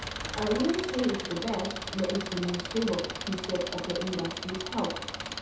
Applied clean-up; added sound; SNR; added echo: none; Engine; 5 dB; reverberation time 0.8 s.